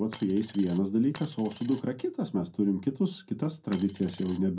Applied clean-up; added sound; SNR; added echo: none; Coin (dropping); 20 dB; reverberation time 0.2 s.